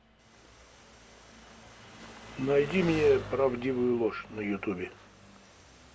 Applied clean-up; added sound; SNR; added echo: none; Engine; 14 dB; none.